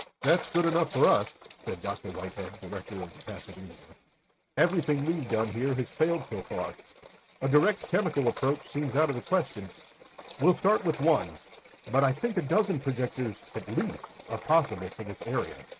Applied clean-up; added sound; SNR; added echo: neural mask model RNNoise.